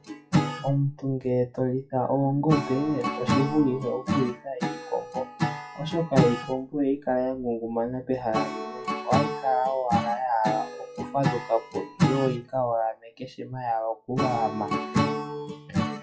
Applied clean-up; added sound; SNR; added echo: classical method WPE with log-MMSE.